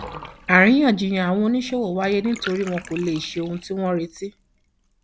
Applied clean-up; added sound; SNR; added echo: none; Bathtub (filling or washing) / Water; 18 dB; none.